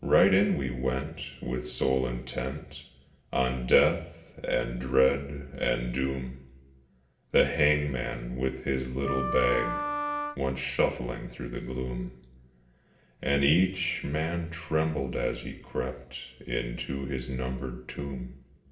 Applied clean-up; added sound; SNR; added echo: none; Wind instrument, woodwind instrument; 3 dB; reverberation time 1.0 s.